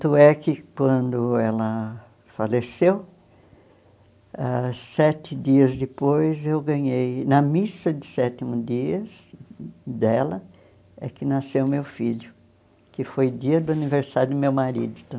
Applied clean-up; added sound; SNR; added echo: none; none; none; none.